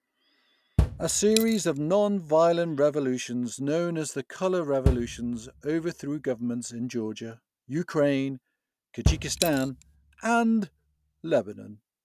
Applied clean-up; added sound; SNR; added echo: none; Bass drum + Coin (dropping); 5 dB; none.